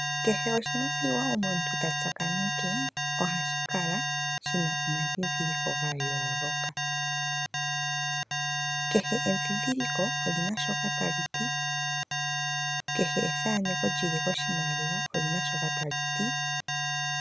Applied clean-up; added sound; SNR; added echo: none; Alarm; -3 dB; none.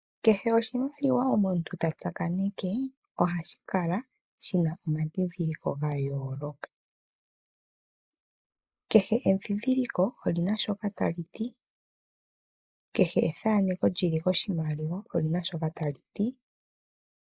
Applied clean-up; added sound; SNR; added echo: neural mask model Resemble Enhance denoiser.